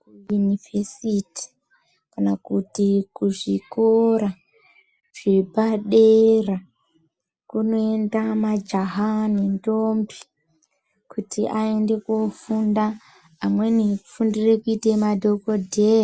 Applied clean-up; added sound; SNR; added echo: none; none; none; none.